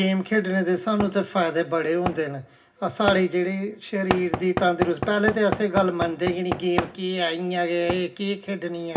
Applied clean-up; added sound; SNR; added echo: none; Knock / Wood; 9 dB; reverberation time 0.4 s.